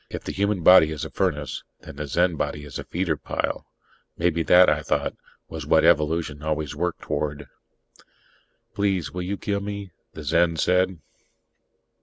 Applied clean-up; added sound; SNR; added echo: none; none; none; none.